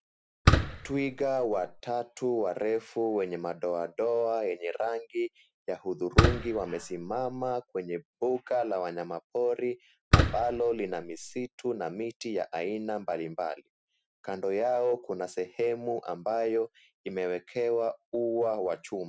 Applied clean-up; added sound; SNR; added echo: none; Fireworks; -3 dB; none.